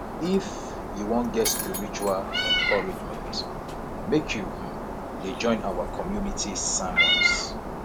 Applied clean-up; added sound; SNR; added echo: none; Shatter + Meow; -1 dB; none.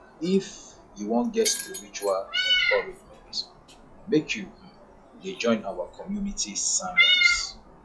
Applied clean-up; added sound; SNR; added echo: classical method log-MMSE.